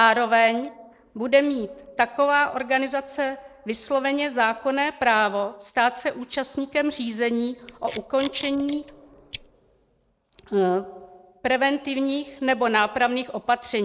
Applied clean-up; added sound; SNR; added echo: neural mask model Resemble Enhance denoiser.